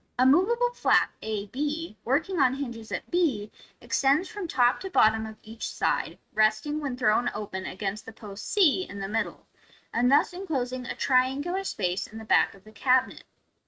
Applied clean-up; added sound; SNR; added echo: neural mask model RNNoise.